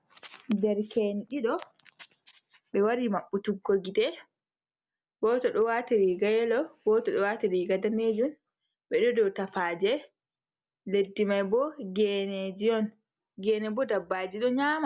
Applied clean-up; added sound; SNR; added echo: none; none; none; none.